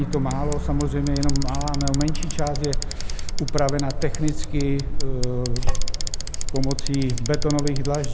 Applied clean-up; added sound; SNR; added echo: none; Bicycle; -4 dB; none.